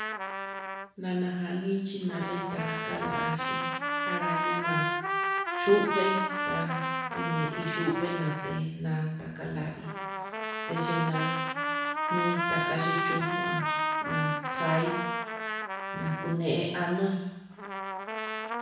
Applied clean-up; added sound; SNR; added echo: none; Trumpet; 0 dB; reverberation time 1.0 s.